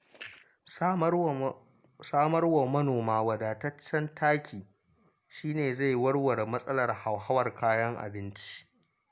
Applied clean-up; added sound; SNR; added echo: none; none; none; none.